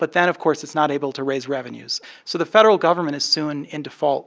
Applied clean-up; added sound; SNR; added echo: none; none; none; none.